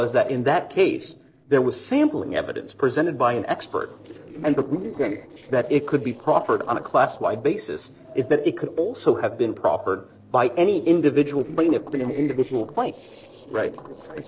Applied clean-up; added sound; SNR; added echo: neural separator model SepFormer DNS4.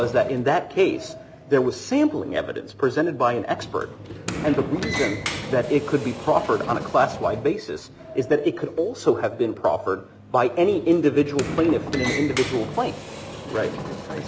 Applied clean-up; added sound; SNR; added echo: none; Sliding door; 11 dB; none.